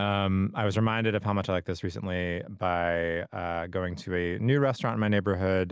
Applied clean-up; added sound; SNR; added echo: none; none; none; none.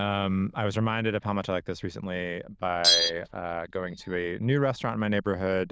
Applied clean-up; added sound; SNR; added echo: neural diffusion model UNIVERSE++.